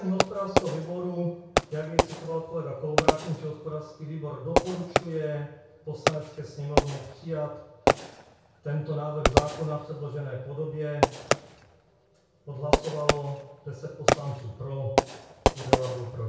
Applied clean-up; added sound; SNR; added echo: none; Fireworks; -4 dB; reverberation time 0.6 s.